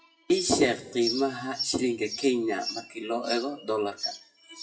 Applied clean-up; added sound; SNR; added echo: classical method WPE with log-MMSE.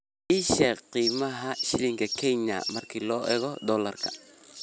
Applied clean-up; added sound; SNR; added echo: none; none; none; none.